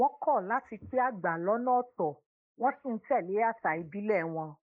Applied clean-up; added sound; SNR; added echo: neural mask model Resemble Enhance denoiser.